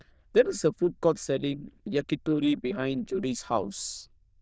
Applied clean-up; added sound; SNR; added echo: neural diffusion model UNIVERSE++.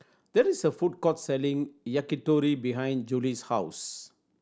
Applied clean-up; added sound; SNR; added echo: none; none; none; none.